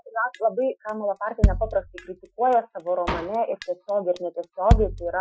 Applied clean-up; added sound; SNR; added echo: classical method Wiener filter.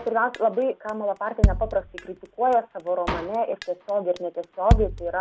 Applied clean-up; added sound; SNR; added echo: none; Drum kit; 2 dB; none.